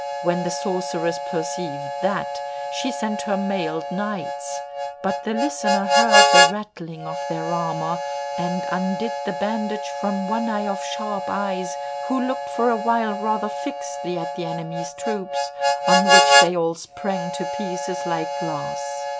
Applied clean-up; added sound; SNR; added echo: none; Harmonica; -3 dB; none.